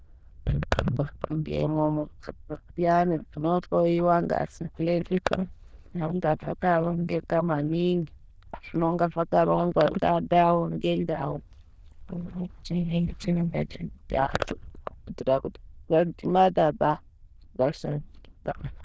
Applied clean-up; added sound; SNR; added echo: neural diffusion model UNIVERSE++.